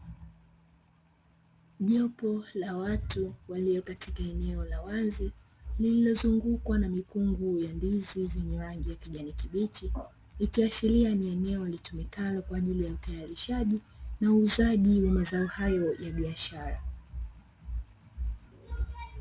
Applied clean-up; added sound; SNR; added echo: none; none; none; none.